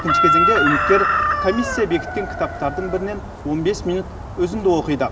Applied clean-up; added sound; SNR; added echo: none; Chicken, rooster; 0 dB; reverberation time 0.6 s.